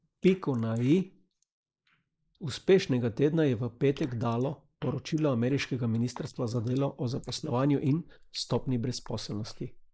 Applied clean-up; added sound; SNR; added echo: neural mask model Resemble Enhance denoiser.